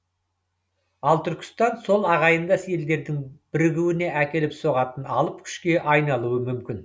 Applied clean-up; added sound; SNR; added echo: none; none; none; none.